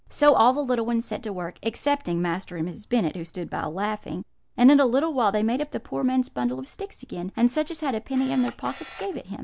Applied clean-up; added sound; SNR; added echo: none; Camera; 18 dB; none.